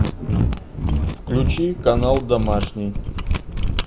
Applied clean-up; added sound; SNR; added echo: none; Mechanisms; -2 dB; none.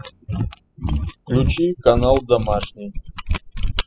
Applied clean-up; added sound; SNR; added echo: classical method spectral subtraction.